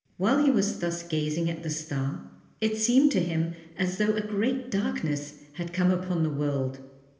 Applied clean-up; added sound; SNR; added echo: none; none; none; reverberation time 0.8 s.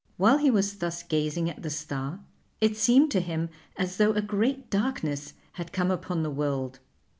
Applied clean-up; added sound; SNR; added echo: none; none; none; none.